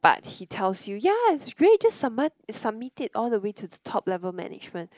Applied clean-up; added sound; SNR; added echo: neural mask model Resemble Enhance denoiser.